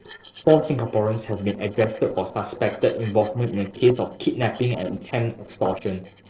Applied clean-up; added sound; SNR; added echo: neural separator model SepFormer DNS4.